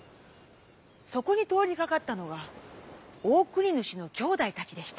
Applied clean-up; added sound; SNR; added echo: none; none; none; none.